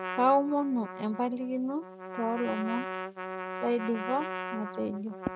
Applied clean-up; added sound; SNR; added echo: neural mask model RNNoise.